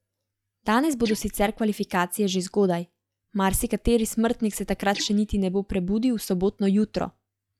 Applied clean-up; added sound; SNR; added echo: classical method log-MMSE.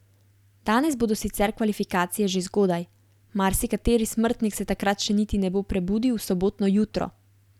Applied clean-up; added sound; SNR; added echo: none; none; none; none.